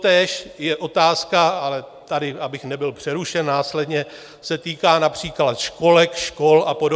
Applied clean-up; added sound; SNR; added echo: none; none; none; none.